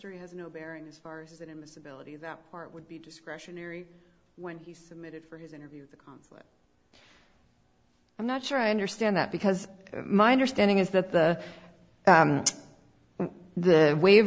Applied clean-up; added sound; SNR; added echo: none; none; none; none.